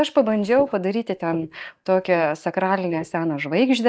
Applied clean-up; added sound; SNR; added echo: neural mask model DeepFilterNet 3.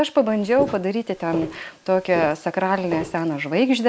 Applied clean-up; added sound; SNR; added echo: none; Walk, footsteps; 14 dB; none.